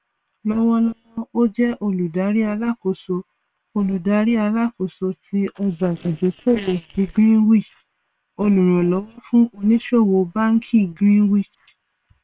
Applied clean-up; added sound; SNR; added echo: neural separator model SepFormer WHAM!.